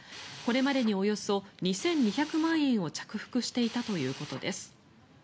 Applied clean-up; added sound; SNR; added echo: none; Drill; 17 dB; none.